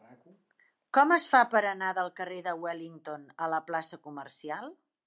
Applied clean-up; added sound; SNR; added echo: none; none; none; none.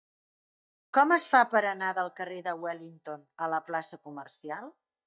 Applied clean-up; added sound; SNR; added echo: neural mask model DeepFilterNet 3.